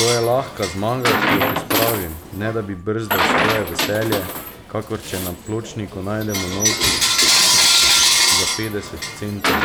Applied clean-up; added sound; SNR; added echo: none; Coin (dropping) / Bell; -5 dB; none.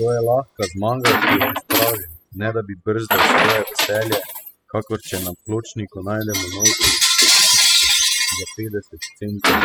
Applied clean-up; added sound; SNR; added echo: classical method spectral subtraction.